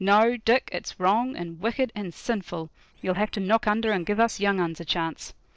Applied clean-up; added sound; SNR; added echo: neural separator model SepFormer DNS4.